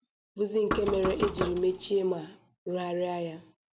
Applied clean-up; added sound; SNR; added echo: none; Knock; 6 dB; none.